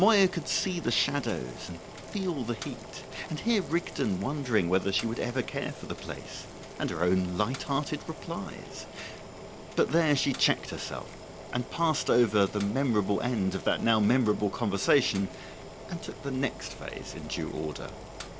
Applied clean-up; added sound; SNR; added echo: none; Boiling; 13 dB; none.